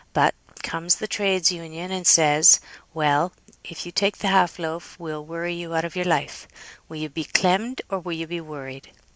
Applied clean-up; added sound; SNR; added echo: none; none; none; none.